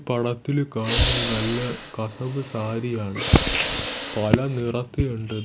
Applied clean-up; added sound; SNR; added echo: none; Hiss / Breathing; 1 dB; none.